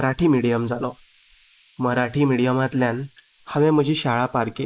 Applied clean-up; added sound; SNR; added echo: neural mask model Resemble Enhance denoiser.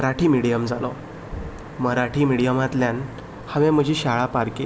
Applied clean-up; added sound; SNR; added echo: none; none; none; none.